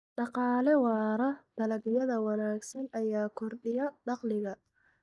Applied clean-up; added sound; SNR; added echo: neural mask model DeepFilterNet 3.